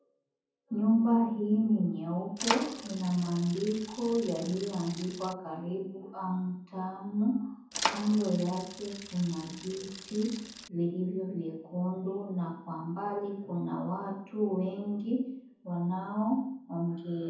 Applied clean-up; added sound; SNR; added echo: none; Bicycle; 8 dB; reverberation time 0.7 s.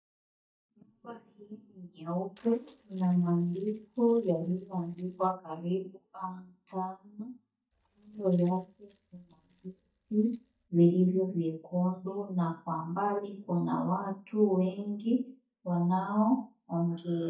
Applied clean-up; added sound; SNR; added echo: neural mask model DeepFilterNet 3.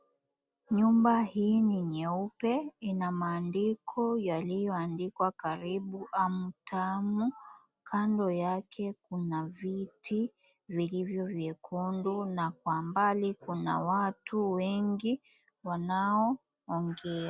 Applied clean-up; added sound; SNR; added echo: none; none; none; none.